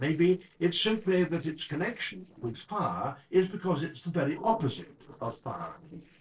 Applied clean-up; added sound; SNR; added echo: neural separator model SepFormer DNS4.